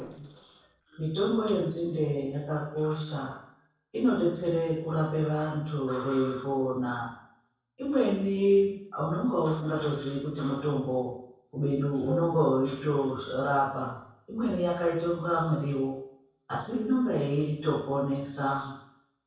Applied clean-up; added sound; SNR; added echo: neural separator model SepFormer DNS4.